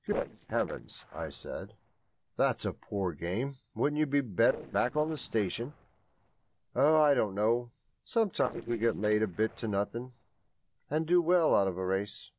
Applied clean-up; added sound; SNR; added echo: neural separator model SepFormer DNS4.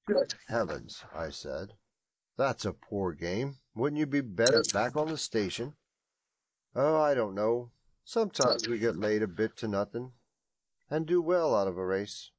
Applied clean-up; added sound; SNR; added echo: neural mask model Resemble Enhance denoiser.